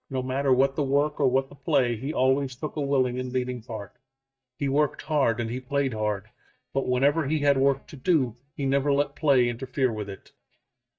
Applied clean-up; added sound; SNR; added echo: neural mask model DeepFilterNet 3.